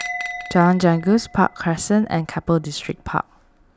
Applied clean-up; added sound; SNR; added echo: none; Bell; 15 dB; none.